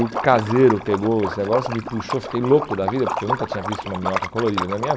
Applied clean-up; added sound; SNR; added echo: none; Liquid; 6 dB; none.